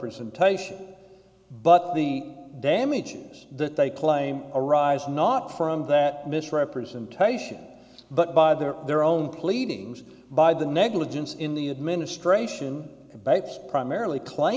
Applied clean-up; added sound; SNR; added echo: none; none; none; none.